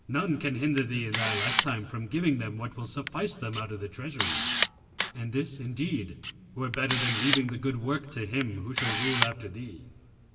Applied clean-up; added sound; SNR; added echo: none; Camera; 0 dB; reverberation time 2.3 s.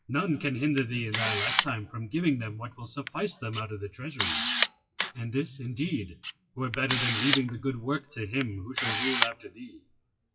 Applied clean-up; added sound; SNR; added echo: classical method WPE with log-MMSE.